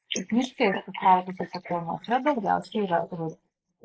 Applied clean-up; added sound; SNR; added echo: neural mask model Resemble Enhance denoiser.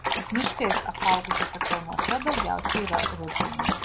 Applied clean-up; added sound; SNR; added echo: none; Dog; -3 dB; none.